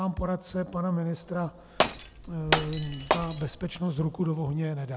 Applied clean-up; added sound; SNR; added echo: none; Glass; -1 dB; none.